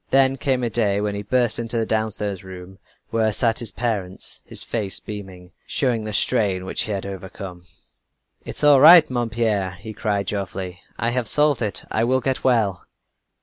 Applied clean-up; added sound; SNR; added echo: none; none; none; none.